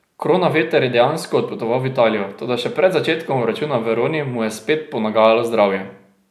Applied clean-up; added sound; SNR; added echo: none; none; none; none.